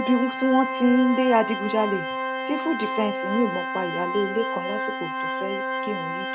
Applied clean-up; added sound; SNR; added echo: none; Organ; 4 dB; none.